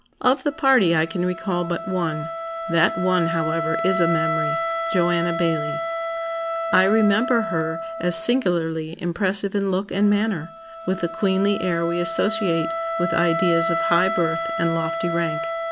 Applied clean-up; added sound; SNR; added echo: none; Wind instrument, woodwind instrument; 5 dB; none.